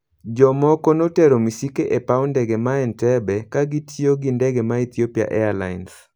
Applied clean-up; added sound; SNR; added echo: none; none; none; none.